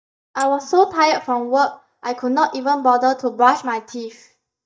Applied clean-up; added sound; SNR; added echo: neural mask model DeepFilterNet 3.